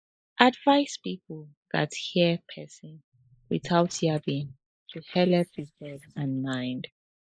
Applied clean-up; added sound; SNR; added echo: neural mask model Resemble Enhance denoiser.